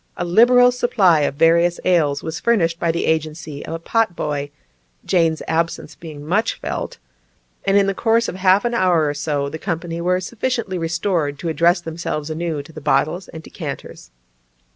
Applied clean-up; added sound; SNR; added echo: none; none; none; none.